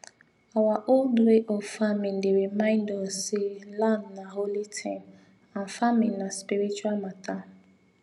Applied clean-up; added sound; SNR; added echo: none; none; none; none.